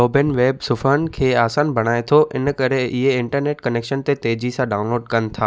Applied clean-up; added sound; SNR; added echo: none; none; none; none.